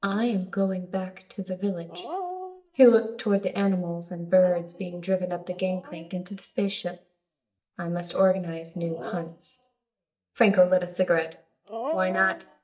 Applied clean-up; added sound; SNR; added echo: neural mask model DeepFilterNet 3.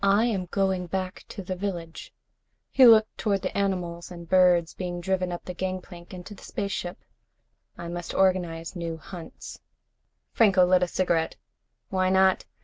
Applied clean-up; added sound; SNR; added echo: none; none; none; none.